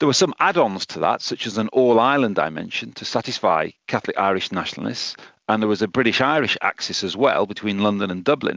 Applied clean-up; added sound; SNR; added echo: none; none; none; none.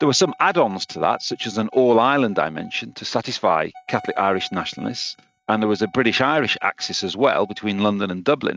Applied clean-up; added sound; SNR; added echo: neural mask model RNNoise.